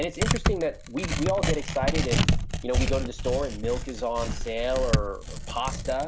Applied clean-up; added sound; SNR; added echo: none; Tearing; -2 dB; none.